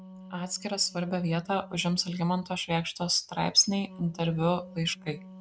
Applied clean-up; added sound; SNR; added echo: neural mask model RNNoise.